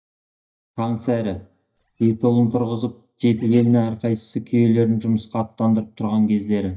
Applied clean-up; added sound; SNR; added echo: neural mask model DeepFilterNet 3.